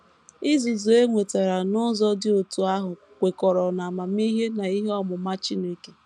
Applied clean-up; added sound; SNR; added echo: none; none; none; none.